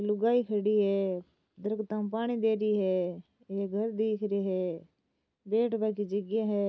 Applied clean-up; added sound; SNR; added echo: none; none; none; none.